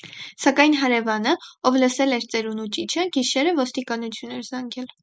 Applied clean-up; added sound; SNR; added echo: none; none; none; none.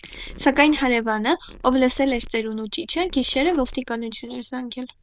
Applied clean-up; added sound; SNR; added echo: neural diffusion model UNIVERSE++.